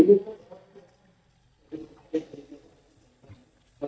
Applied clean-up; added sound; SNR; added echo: neural mask model DeepFilterNet 3.